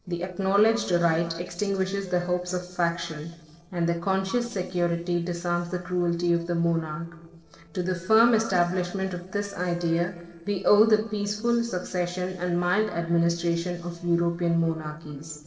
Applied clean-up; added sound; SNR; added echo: neural separator model SepFormer DNS4.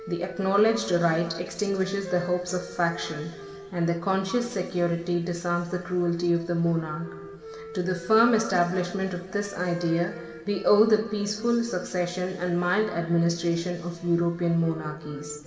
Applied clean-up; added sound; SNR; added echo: none; Wind instrument, woodwind instrument; 17 dB; reverberation time 2.1 s.